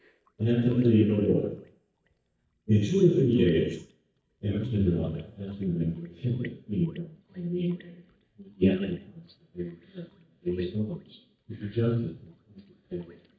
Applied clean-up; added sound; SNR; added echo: neural mask model DeepFilterNet 3.